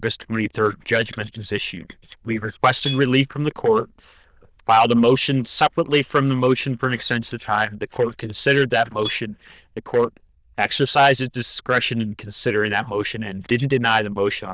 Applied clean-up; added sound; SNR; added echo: neural diffusion model UNIVERSE++.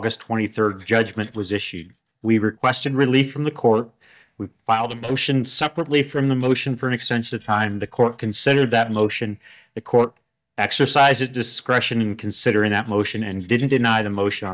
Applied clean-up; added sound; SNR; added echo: neural mask model DeepFilterNet 3.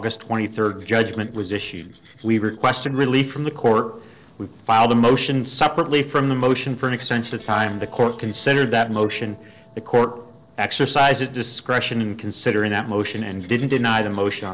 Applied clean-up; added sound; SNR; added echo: neural separator model SepFormer DNS4.